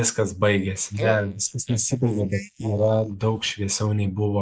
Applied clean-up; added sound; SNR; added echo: neural mask model Resemble Enhance denoiser.